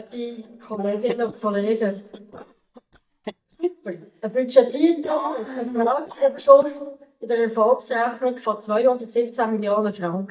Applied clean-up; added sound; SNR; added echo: neural mask model DeepFilterNet 3.